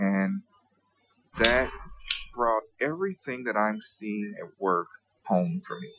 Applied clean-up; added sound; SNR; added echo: classical method Wiener filter.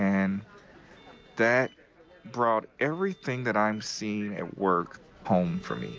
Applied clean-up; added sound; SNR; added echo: none; none; none; none.